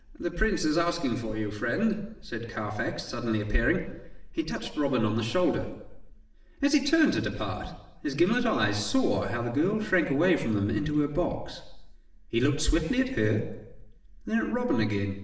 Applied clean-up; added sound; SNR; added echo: none; none; none; reverberation time 0.9 s.